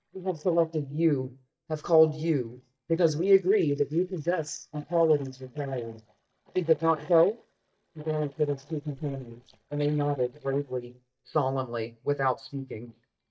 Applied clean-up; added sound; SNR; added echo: neural mask model DeepFilterNet 3.